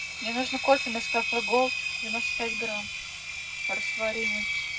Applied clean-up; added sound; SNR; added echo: none; Engine; 0 dB; reverberation time 0.3 s.